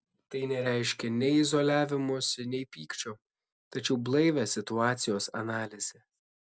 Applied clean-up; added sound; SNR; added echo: none; none; none; none.